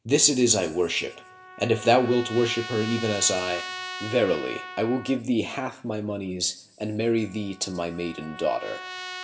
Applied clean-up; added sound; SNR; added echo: none; Trumpet; 14 dB; reverberation time 0.7 s.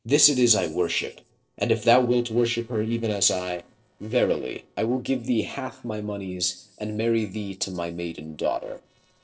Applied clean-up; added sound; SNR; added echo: neural separator model SepFormer DNS4.